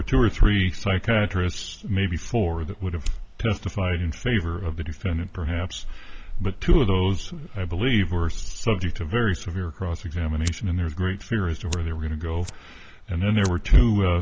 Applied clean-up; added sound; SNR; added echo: none; Fire; 10 dB; none.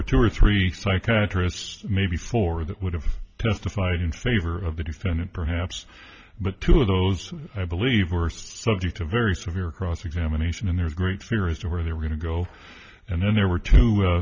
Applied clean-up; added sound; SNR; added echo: none; none; none; none.